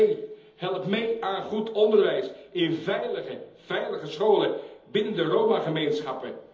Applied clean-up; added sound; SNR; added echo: none; none; none; reverberation time 1.2 s.